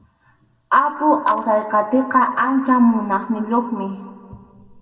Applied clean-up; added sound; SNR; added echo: none; none; none; reverberation time 1.7 s.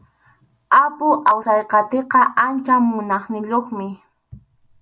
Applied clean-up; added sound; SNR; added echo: none; none; none; none.